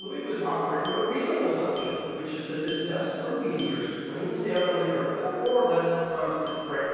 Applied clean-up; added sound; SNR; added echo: none; Bicycle bell; 17 dB; reverberation time 2.2 s.